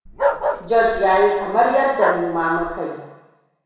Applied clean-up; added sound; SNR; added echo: none; Bark; 6 dB; reverberation time 1.1 s.